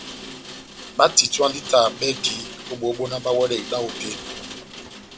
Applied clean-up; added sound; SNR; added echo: none; Rain; 13 dB; none.